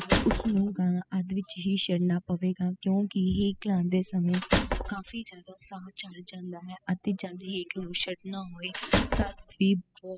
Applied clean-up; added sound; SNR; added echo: classical method spectral subtraction.